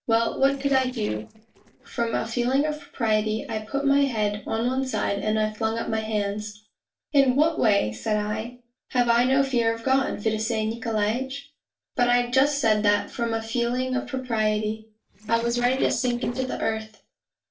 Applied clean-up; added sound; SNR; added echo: neural separator model SepFormer DNS4.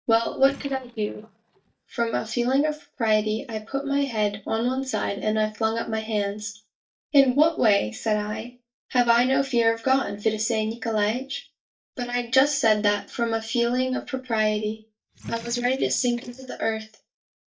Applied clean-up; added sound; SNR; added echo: neural mask model DeepFilterNet 3.